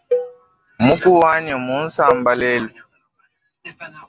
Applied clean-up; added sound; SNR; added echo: none; Cowbell; 9 dB; none.